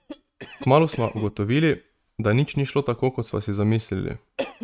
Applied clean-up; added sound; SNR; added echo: neural mask model RNNoise.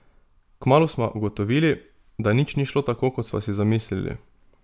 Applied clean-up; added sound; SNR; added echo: none; none; none; none.